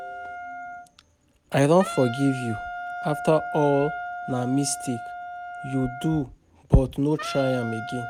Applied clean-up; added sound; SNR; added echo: none; Wind instrument, woodwind instrument; 10 dB; none.